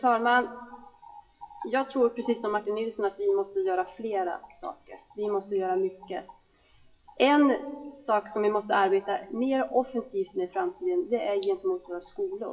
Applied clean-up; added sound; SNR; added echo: classical method WPE with log-MMSE.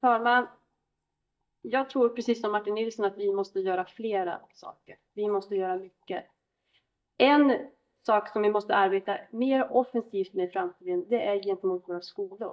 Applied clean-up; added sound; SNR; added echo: neural mask model DeepFilterNet 3.